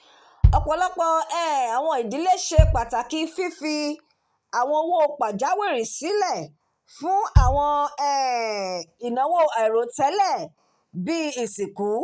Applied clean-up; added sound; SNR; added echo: none; Bass drum; 1 dB; none.